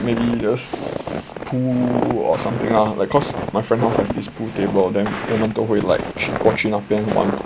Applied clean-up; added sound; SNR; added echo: none; Walk, footsteps; 7 dB; none.